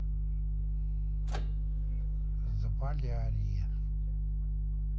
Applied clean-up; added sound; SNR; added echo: none; Insect + Microwave oven; 19 dB; none.